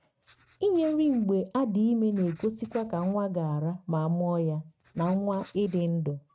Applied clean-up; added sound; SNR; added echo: neural mask model RNNoise.